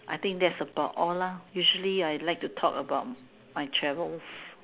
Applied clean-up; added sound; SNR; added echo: none; none; none; none.